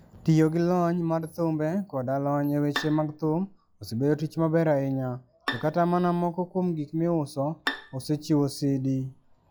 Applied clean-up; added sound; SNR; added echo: classical method log-MMSE.